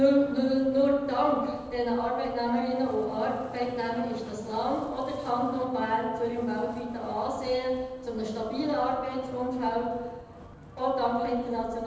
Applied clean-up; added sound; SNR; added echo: none; Wind; 18 dB; reverberation time 1.0 s.